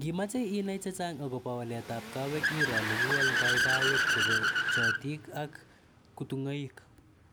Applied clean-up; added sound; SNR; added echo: none; Accelerating, revving, vroom / Car; -4 dB; none.